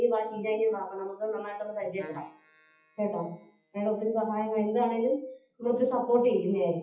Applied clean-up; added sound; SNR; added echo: classical method WPE with log-MMSE.